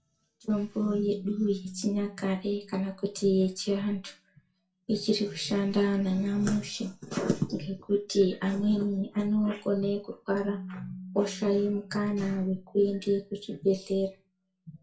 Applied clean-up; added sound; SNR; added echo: none; Keyboard (musical); 19 dB; reverberation time 0.3 s.